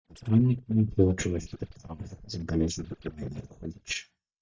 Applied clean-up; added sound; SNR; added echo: neural mask model DeepFilterNet 3.